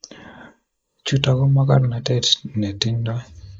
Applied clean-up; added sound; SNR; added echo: neural mask model Resemble Enhance denoiser.